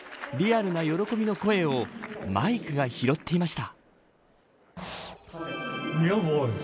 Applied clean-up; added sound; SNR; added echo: none; none; none; none.